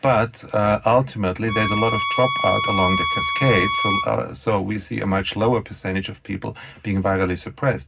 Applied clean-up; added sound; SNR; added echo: none; Bowed string instrument; 1 dB; reverberation time 0.4 s.